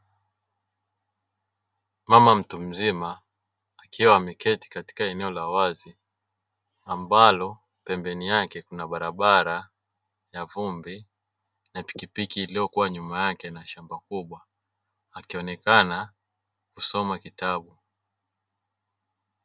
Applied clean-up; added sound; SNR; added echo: none; none; none; none.